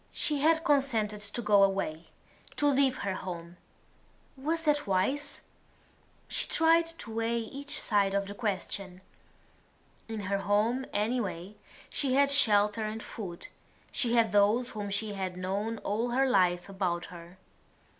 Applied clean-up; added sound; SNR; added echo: none; none; none; none.